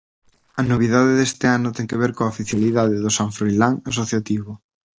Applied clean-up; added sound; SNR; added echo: neural separator model SepFormer DNS4.